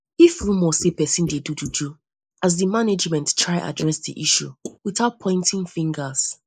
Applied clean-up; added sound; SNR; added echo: neural mask model Resemble Enhance denoiser.